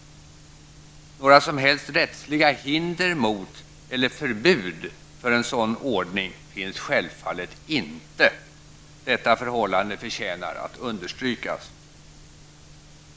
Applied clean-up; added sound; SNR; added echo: none; none; none; none.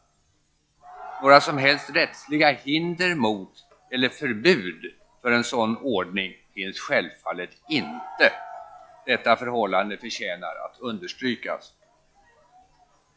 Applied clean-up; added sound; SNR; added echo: classical method log-MMSE.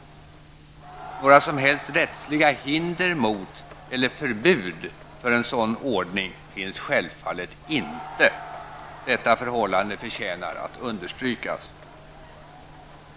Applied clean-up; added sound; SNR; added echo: none; Crowd; 18 dB; none.